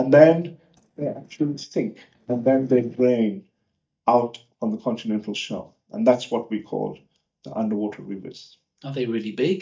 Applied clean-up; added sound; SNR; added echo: neural mask model DeepFilterNet 3.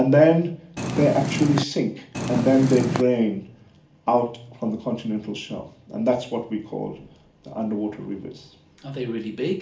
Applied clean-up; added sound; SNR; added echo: none; Purr; 2 dB; reverberation time 0.4 s.